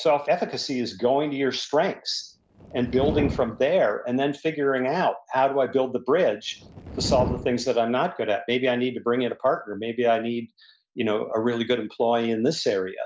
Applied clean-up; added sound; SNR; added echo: none; Fire; 9 dB; none.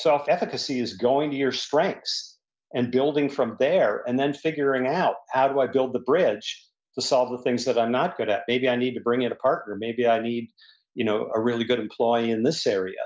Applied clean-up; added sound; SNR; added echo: none; none; none; none.